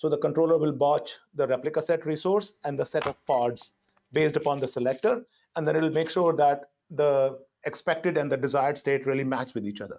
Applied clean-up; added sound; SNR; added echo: neural mask model RNNoise.